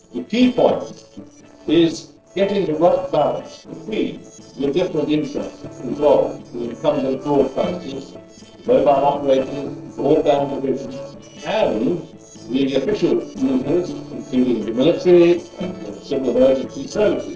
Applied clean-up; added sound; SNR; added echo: neural separator model SepFormer DNS4.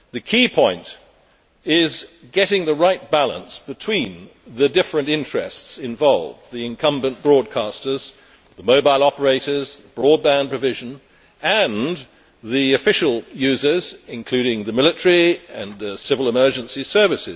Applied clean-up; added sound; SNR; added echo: none; none; none; none.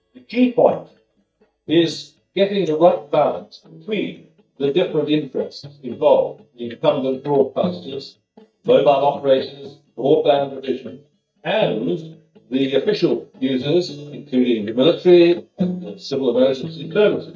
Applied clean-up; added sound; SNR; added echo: neural mask model DeepFilterNet 3.